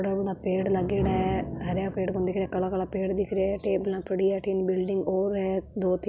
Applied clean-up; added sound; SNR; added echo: none; none; none; none.